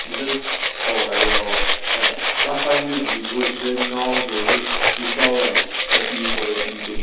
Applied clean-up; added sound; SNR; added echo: none; Rattle (instrument); -4 dB; reverberation time 0.9 s.